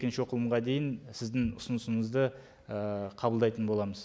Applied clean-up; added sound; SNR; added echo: none; none; none; none.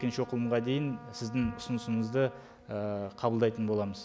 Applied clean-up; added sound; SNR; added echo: none; Trumpet; 19 dB; none.